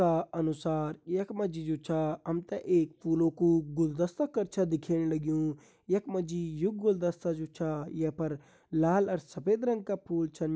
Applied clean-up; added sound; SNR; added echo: none; none; none; none.